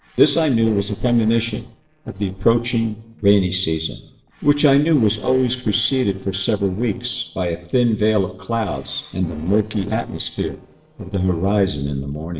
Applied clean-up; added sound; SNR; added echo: neural separator model SepFormer DNS4.